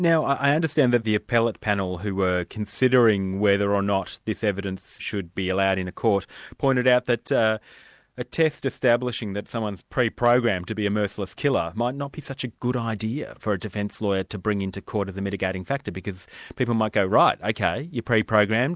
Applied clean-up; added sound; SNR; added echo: none; none; none; none.